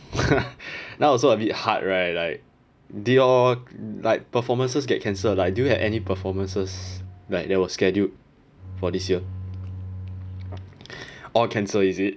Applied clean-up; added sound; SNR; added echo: none; Bowed string instrument; 11 dB; none.